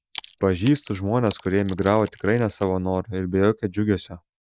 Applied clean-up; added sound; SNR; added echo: neural mask model Resemble Enhance denoiser.